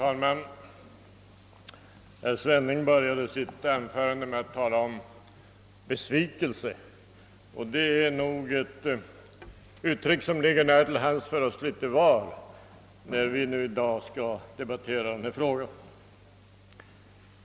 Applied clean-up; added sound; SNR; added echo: none; none; none; none.